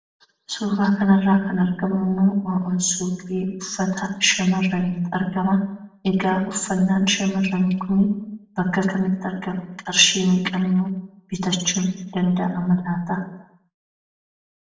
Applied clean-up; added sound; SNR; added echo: none; none; none; reverberation time 0.7 s.